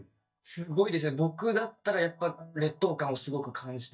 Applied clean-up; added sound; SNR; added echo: neural mask model DeepFilterNet 3.